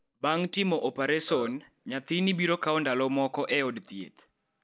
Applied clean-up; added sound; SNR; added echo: neural mask model DeepFilterNet 3.